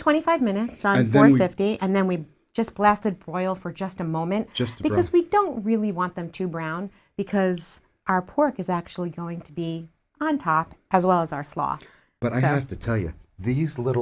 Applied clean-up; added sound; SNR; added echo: none; none; none; none.